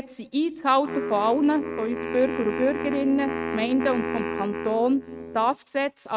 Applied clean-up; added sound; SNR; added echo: neural mask model RNNoise.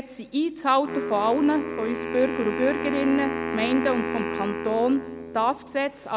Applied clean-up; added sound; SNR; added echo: none; Wind instrument, woodwind instrument; 6 dB; none.